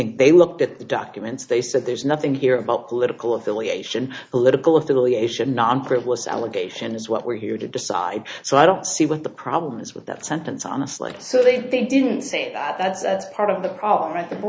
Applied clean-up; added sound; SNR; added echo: none; none; none; none.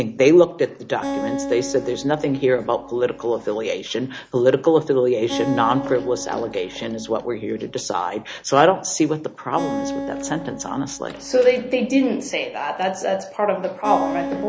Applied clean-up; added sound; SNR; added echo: none; Acoustic guitar; 11 dB; none.